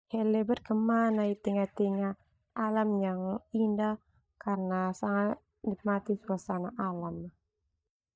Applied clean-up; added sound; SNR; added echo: neural mask model DeepFilterNet 3.